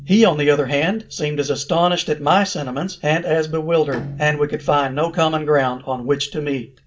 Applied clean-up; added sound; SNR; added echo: none; Bowed string instrument; 20 dB; reverberation time 0.3 s.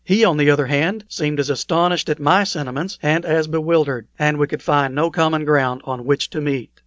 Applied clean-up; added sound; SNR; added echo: none; none; none; none.